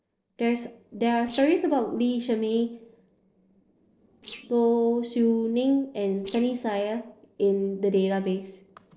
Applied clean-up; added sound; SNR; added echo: neural separator model SepFormer DNS4.